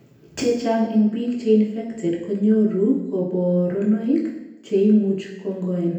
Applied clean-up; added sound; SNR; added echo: none; none; none; reverberation time 0.9 s.